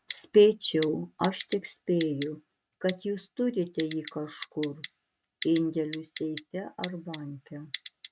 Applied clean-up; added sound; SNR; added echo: neural mask model RNNoise.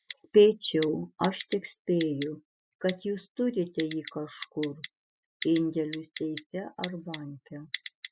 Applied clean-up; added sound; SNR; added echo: classical method spectral subtraction.